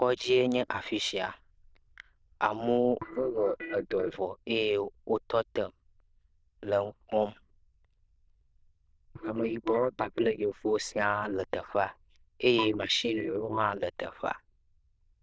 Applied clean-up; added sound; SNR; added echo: neural diffusion model UNIVERSE++.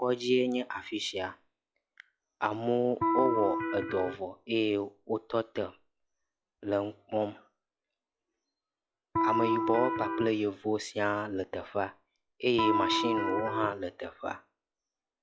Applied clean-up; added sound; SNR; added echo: classical method log-MMSE.